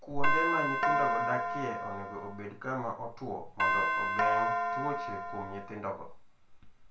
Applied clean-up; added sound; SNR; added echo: none; Doorbell; -4 dB; reverberation time 0.3 s.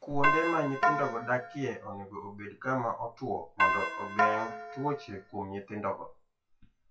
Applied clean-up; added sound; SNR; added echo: classical method WPE with log-MMSE.